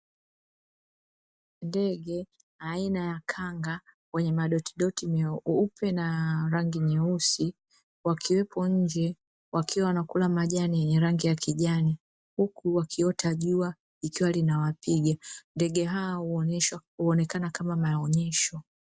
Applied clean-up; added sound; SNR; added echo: none; none; none; none.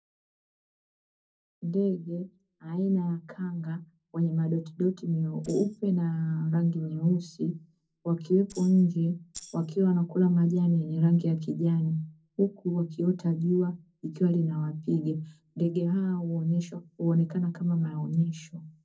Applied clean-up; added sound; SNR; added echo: neural separator model SepFormer DNS4.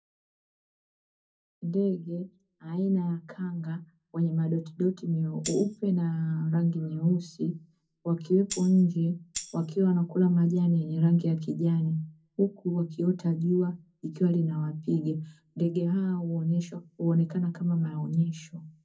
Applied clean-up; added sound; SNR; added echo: none; Tambourine; 12 dB; reverberation time 0.4 s.